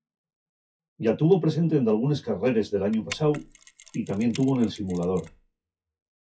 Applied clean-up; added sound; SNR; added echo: classical method WPE with log-MMSE.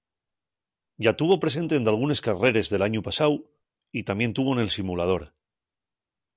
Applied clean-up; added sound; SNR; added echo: none; none; none; none.